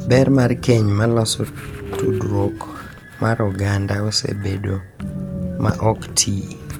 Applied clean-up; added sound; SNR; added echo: none; Train; 10 dB; none.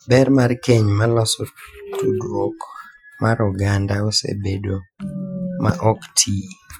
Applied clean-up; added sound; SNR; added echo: classical method Wiener filter.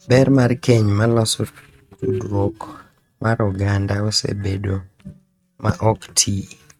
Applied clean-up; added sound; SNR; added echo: neural mask model RNNoise.